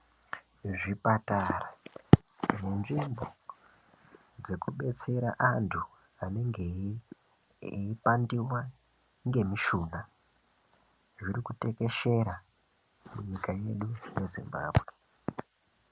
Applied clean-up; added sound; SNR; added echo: none; none; none; none.